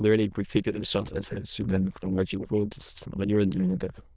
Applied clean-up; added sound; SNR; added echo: neural diffusion model UNIVERSE++.